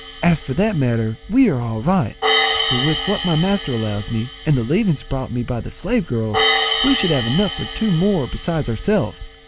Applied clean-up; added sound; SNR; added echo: none; Hi-hat; 5 dB; none.